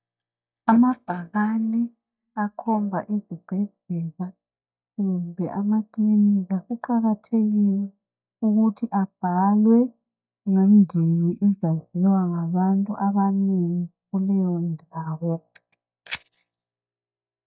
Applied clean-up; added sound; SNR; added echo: neural mask model DeepFilterNet 3.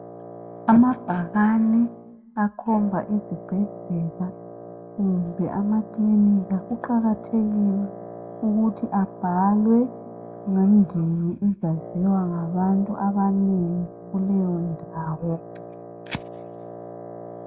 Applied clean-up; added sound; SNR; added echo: none; Wind instrument, woodwind instrument; 16 dB; reverberation time 0.3 s.